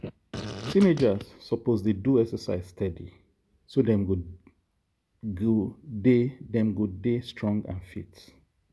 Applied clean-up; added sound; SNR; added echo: none; Fart; 10 dB; none.